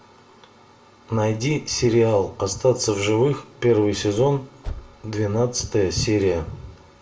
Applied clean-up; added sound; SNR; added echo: none; Car; 16 dB; reverberation time 0.3 s.